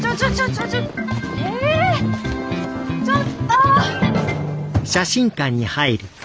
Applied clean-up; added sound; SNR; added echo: none; Keyboard (musical); 19 dB; none.